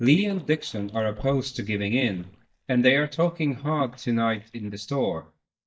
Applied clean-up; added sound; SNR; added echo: neural mask model DeepFilterNet 3.